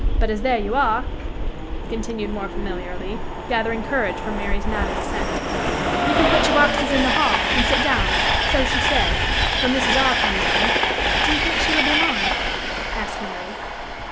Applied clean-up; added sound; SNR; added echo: none; Train; -5 dB; none.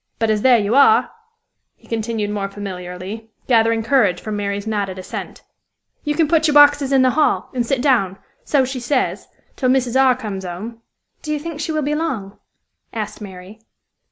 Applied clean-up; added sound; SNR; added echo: none; none; none; none.